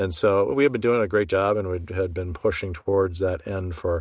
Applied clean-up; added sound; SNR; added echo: none; none; none; none.